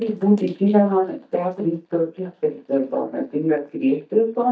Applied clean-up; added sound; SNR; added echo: neural mask model DeepFilterNet 3.